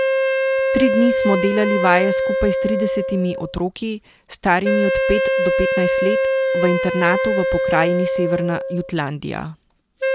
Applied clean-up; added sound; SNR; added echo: none; Wind instrument, woodwind instrument; -1 dB; none.